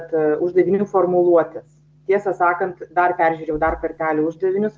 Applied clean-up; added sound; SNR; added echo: none; none; none; none.